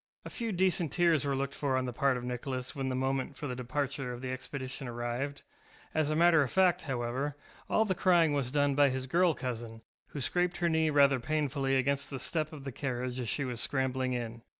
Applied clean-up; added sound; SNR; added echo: none; none; none; none.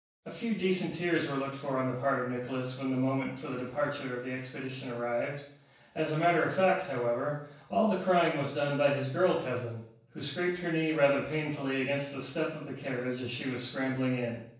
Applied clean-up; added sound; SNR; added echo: none; none; none; reverberation time 0.7 s.